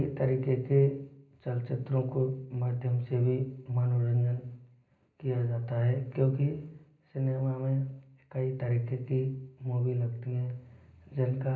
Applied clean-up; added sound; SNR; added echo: none; none; none; reverberation time 0.5 s.